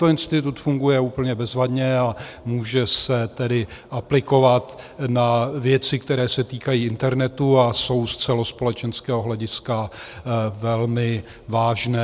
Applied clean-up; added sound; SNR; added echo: none; none; none; none.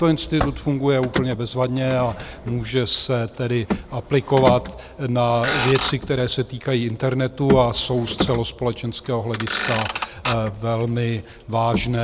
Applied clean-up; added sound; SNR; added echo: none; Motor vehicle (road); 8 dB; none.